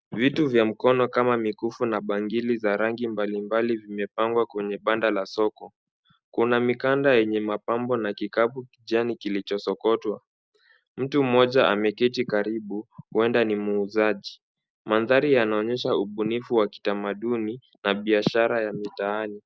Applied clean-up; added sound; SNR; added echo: none; none; none; none.